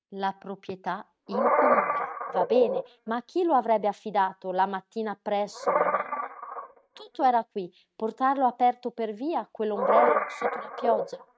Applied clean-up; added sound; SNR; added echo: neural mask model RNNoise.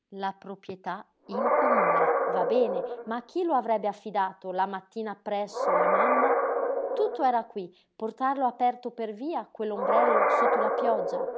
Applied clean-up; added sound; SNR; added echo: none; Animal; -2 dB; none.